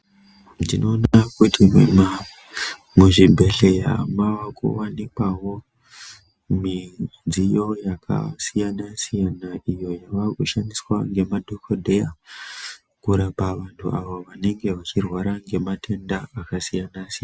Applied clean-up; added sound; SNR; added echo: none; none; none; none.